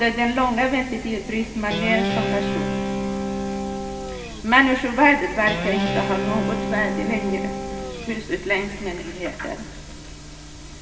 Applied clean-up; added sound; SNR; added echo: none; Guitar; 3 dB; reverberation time 2.3 s.